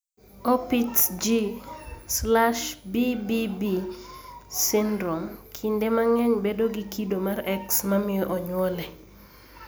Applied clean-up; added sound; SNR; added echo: none; none; none; none.